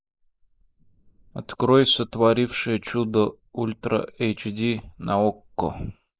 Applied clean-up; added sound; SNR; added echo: neural mask model Resemble Enhance denoiser.